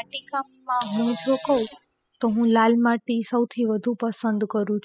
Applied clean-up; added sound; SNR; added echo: classical method spectral subtraction.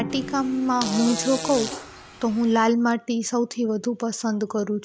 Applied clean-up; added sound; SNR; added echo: none; Drum + Fart; 12 dB; none.